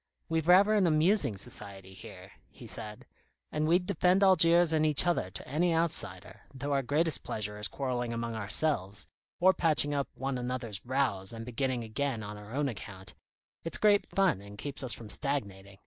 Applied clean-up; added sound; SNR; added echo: none; none; none; none.